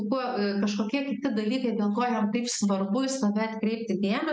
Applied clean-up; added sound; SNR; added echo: none; none; none; none.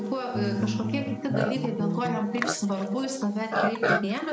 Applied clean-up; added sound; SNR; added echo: none; Bass guitar + Livestock, farm animals, working animals; 1 dB; none.